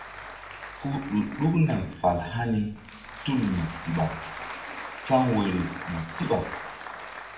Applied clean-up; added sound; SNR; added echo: none; Applause; 12 dB; reverberation time 0.7 s.